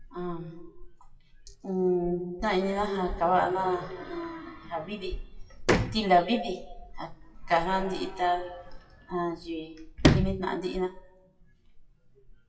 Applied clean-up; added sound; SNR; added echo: classical method WPE with log-MMSE.